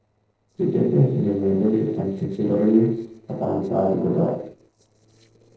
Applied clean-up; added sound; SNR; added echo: neural separator model SepFormer DNS4.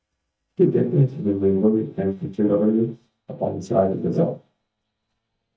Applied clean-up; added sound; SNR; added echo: neural mask model DeepFilterNet 3.